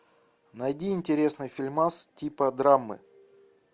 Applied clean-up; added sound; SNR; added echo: none; none; none; none.